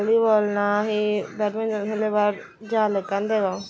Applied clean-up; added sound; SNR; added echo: none; none; none; none.